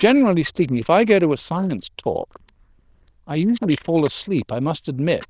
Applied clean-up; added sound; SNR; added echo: neural diffusion model UNIVERSE++.